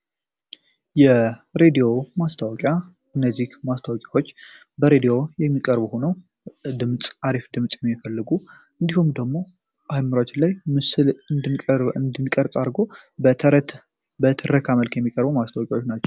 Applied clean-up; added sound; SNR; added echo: none; none; none; none.